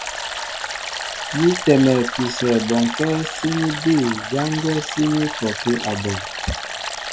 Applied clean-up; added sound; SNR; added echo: none; Stream; 7 dB; none.